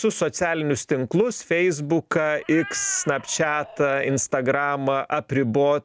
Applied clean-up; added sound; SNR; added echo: none; Meow; 17 dB; none.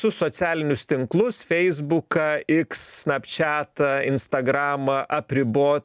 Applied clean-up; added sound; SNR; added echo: none; none; none; none.